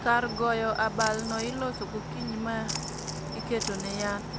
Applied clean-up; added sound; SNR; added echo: none; Cricket + Splash, splatter; 5 dB; none.